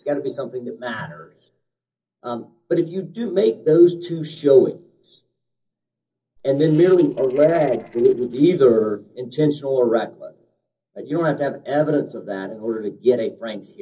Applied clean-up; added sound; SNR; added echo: neural separator model SepFormer DNS4.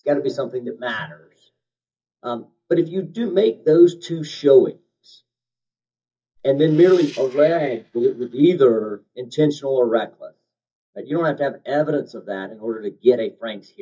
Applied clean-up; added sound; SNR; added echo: neural mask model DeepFilterNet 3.